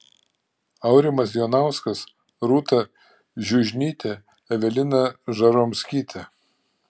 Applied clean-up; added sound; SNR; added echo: none; none; none; none.